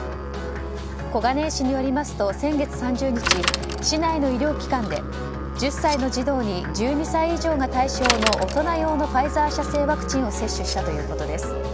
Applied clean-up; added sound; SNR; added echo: none; Musical instrument + Bicycle; 4 dB; none.